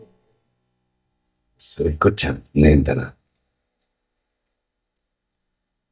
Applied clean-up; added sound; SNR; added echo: neural mask model DeepFilterNet 3.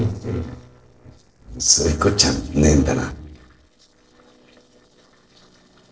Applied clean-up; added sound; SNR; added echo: neural separator model SepFormer DNS4.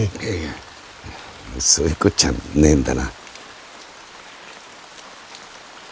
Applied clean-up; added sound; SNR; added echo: none; none; none; none.